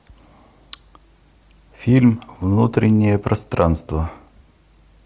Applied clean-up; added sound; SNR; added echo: none; none; none; none.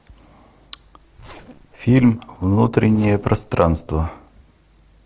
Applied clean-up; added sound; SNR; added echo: neural separator model SepFormer DNS4.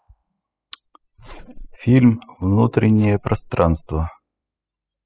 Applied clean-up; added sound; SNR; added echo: classical method spectral subtraction.